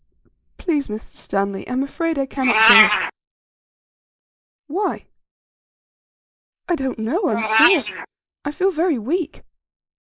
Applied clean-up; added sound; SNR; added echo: neural mask model Resemble Enhance denoiser.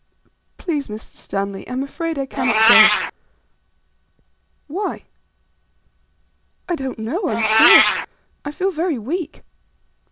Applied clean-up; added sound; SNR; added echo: none; Meow; -1 dB; none.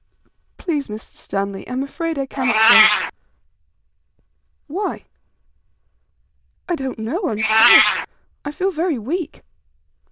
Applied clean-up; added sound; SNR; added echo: neural diffusion model UNIVERSE++.